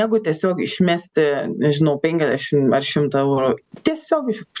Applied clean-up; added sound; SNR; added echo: none; none; none; none.